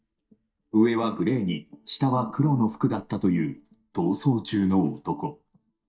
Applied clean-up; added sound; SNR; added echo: neural mask model DeepFilterNet 3.